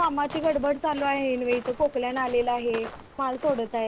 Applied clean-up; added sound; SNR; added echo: none; Walk, footsteps; 15 dB; none.